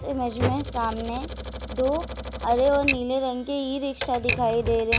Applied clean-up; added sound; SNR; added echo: none; Typewriter; 5 dB; none.